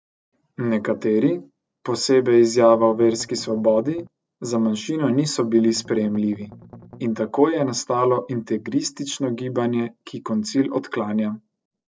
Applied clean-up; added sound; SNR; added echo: neural separator model SepFormer DNS4.